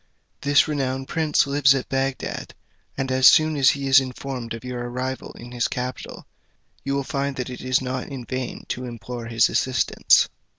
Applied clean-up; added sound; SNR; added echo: none; none; none; none.